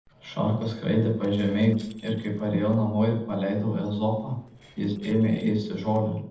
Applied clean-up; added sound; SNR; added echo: neural separator model SepFormer DNS4.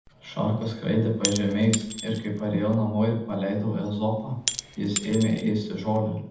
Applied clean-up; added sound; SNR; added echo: none; Shatter / Crushing; 10 dB; reverberation time 0.8 s.